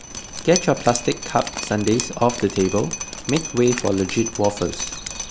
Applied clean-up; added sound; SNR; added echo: none; Drip; 9 dB; none.